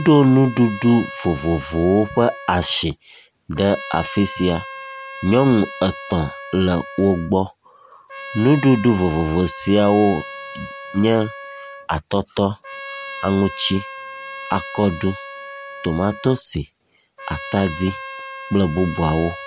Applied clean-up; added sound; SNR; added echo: none; Trumpet; 14 dB; none.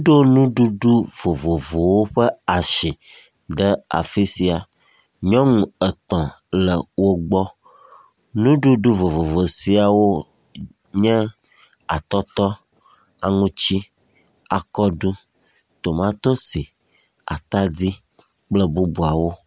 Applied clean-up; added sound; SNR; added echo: none; none; none; none.